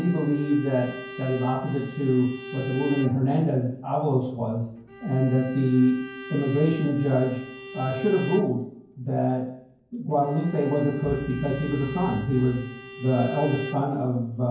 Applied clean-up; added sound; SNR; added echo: none; Bowed string instrument; 14 dB; reverberation time 0.9 s.